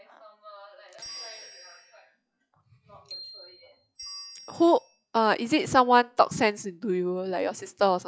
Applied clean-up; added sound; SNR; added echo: classical method log-MMSE.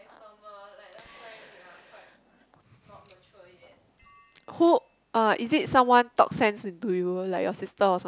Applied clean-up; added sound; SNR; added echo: none; Bell + Bicycle bell; 20 dB; none.